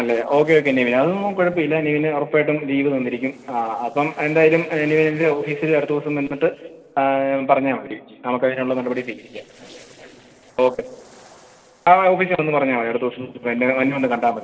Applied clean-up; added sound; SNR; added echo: neural separator model SepFormer DNS4.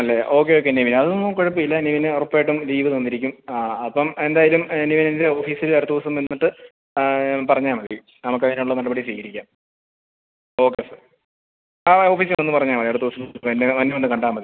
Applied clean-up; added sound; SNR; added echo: none; none; none; none.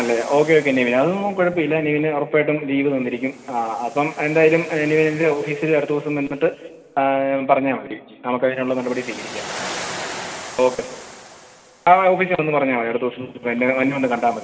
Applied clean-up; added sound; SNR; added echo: none; Waves, surf; 17 dB; reverberation time 1.9 s.